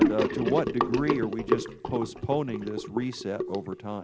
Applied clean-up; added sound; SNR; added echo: none; Sink (filling or washing) / Gurgling; -1 dB; none.